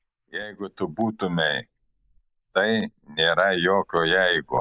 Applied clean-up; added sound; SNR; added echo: neural mask model Resemble Enhance denoiser.